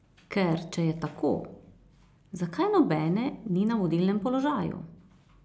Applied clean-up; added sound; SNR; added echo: none; none; none; none.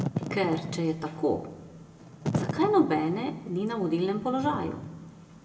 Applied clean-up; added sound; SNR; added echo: none; Wind / Fire; 8 dB; reverberation time 1.0 s.